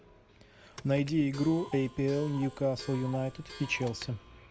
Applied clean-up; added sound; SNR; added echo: none; Clock; 15 dB; none.